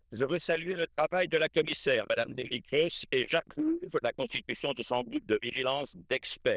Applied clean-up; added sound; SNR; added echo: neural diffusion model UNIVERSE++.